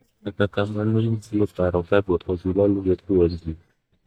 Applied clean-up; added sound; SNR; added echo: neural mask model DeepFilterNet 3.